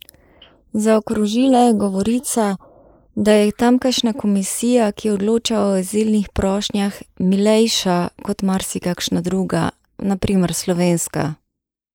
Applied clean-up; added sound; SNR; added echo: neural mask model Resemble Enhance denoiser.